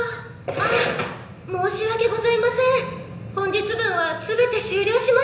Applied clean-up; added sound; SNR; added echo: none; none; none; reverberation time 0.9 s.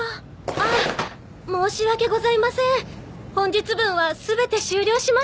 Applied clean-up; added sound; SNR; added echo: none; none; none; none.